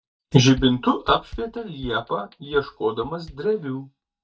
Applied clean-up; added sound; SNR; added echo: neural mask model DeepFilterNet 3.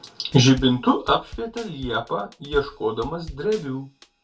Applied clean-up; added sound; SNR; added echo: none; Drum kit; 18 dB; reverberation time 0.2 s.